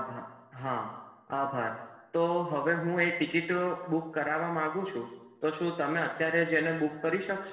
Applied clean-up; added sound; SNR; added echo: none; none; none; reverberation time 1.1 s.